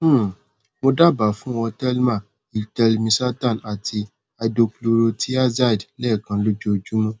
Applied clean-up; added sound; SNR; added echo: none; none; none; none.